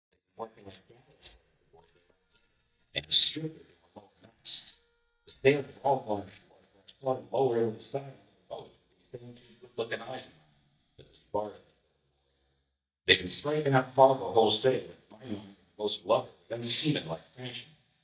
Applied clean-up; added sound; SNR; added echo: neural mask model DeepFilterNet 3.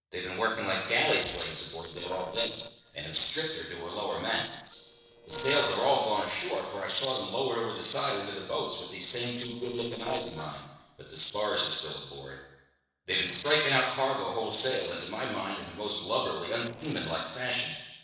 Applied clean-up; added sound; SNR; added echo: neural separator model SepFormer DNS4.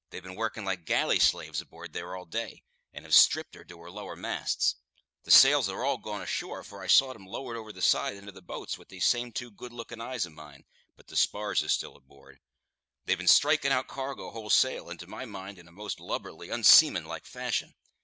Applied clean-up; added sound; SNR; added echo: none; none; none; none.